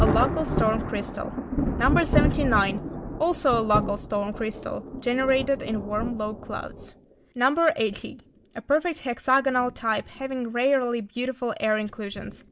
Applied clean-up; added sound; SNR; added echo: none; Thunder; 4 dB; none.